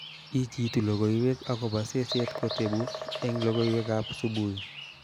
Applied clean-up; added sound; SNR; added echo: none; Bird vocalization, bird call, bird song; 10 dB; none.